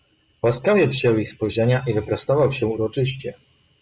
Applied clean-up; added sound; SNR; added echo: none; none; none; none.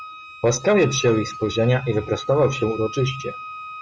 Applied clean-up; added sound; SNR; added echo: none; Wind instrument, woodwind instrument; 14 dB; none.